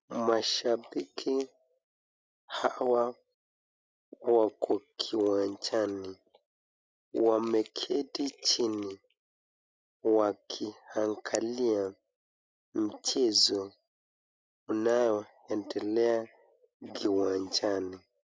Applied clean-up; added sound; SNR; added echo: none; none; none; none.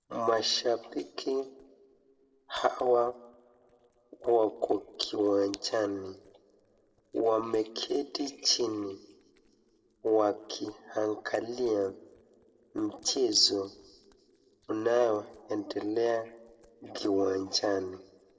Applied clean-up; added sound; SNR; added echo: neural separator model SepFormer DNS4.